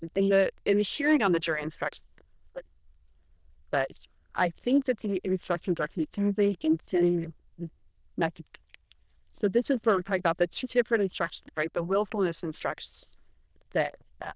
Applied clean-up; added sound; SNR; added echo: neural diffusion model UNIVERSE++.